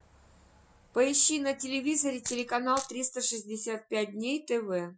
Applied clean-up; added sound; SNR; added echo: classical method Wiener filter.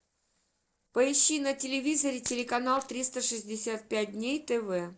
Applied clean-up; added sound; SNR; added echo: neural separator model SepFormer DNS4.